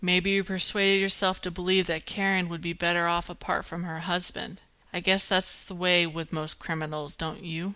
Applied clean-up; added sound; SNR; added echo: none; none; none; none.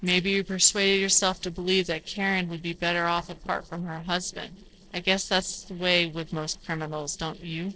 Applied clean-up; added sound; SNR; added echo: neural separator model SepFormer DNS4.